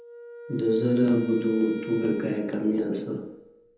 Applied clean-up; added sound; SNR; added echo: none; Wind instrument, woodwind instrument; 15 dB; reverberation time 0.9 s.